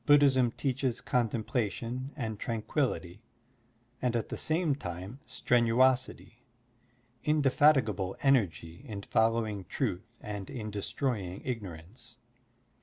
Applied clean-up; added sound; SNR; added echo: none; none; none; none.